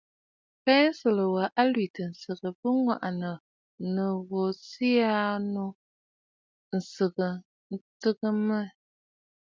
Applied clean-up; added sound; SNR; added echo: none; none; none; none.